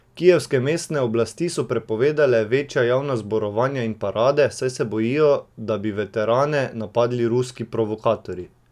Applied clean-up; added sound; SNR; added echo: none; none; none; none.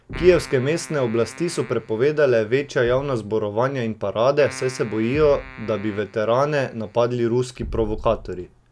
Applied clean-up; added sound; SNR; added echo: none; Keyboard (musical) + Thump, thud; 16 dB; none.